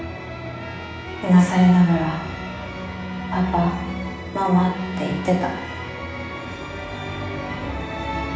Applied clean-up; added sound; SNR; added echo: none; Trumpet; 19 dB; reverberation time 0.9 s.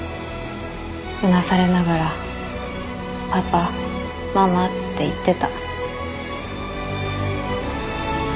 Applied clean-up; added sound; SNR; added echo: none; none; none; none.